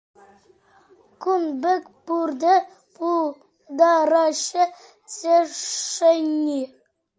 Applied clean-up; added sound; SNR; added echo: none; none; none; none.